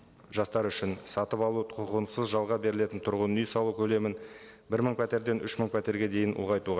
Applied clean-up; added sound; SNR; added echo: none; none; none; none.